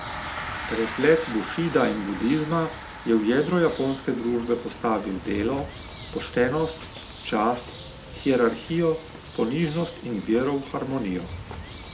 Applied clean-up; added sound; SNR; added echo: none; Bird + Gong; 12 dB; none.